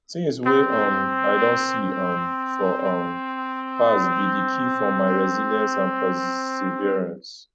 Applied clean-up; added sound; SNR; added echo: none; Trumpet; 0 dB; none.